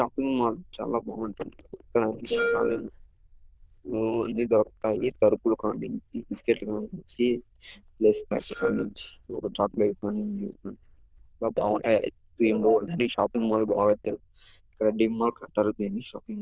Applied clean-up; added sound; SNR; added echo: neural diffusion model UNIVERSE++.